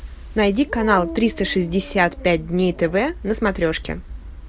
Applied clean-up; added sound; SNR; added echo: none; Dog; 16 dB; none.